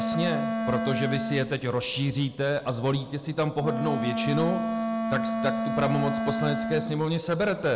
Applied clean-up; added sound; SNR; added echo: none; Wind instrument, woodwind instrument; 3 dB; none.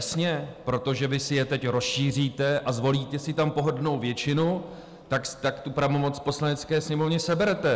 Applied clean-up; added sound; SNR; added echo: none; none; none; none.